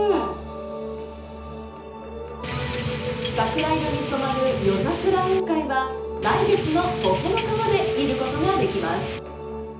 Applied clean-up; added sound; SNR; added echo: none; Drip / Rain; 6 dB; reverberation time 0.6 s.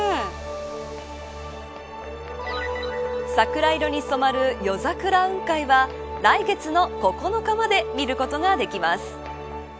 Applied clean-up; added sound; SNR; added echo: none; none; none; none.